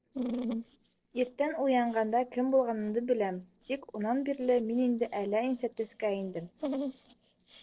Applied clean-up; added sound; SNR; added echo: neural separator model SepFormer DNS4.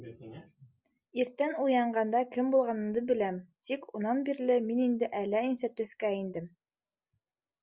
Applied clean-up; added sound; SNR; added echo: none; none; none; none.